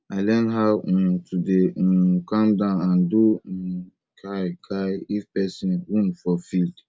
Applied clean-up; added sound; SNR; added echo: none; none; none; none.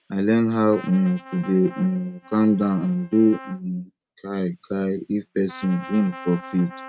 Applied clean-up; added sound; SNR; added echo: neural mask model RNNoise.